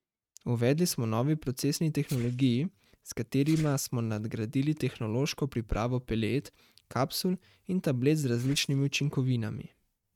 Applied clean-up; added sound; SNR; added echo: neural mask model RNNoise.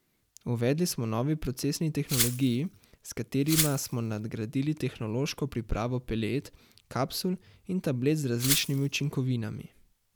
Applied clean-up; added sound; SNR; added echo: none; Glass; 4 dB; none.